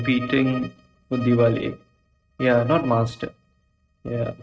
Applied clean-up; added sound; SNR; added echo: neural mask model RNNoise.